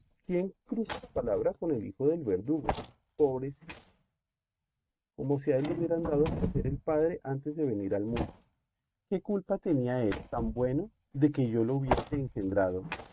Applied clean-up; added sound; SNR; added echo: neural mask model RNNoise.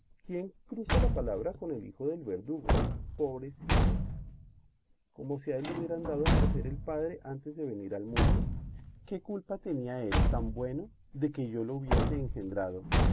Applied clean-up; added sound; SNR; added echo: none; Slam / Truck / Car; -5 dB; none.